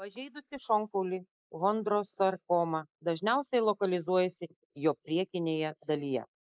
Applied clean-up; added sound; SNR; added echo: neural mask model Resemble Enhance denoiser.